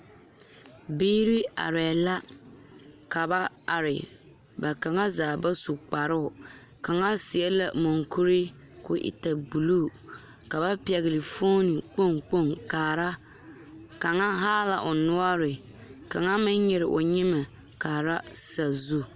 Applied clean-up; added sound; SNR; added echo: none; none; none; none.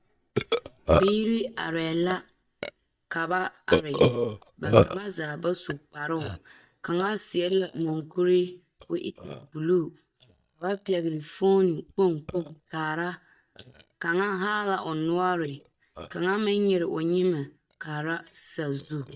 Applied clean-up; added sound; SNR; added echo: neural mask model DeepFilterNet 3.